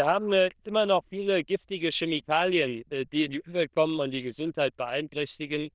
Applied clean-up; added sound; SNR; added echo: neural diffusion model UNIVERSE++.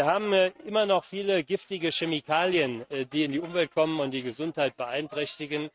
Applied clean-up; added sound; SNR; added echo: neural mask model RNNoise.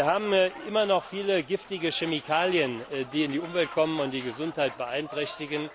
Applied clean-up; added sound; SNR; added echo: none; Applause / Crowd; 17 dB; none.